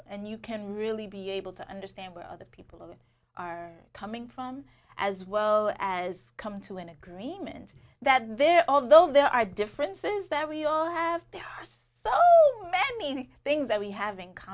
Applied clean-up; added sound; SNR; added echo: none; none; none; none.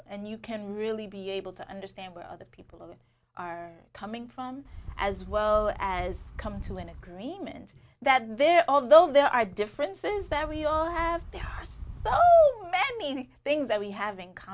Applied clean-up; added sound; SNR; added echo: none; Wind; 12 dB; none.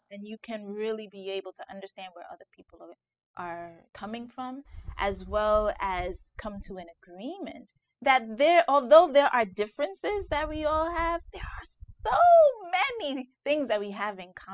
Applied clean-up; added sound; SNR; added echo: classical method spectral subtraction.